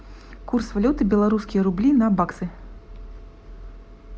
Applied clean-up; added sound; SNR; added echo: none; none; none; none.